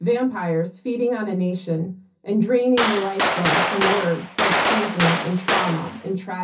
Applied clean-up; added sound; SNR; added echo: none; Gunshot, gunfire; -1 dB; reverberation time 0.3 s.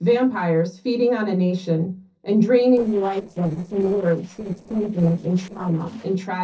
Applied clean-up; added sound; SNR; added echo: neural separator model SepFormer DNS4.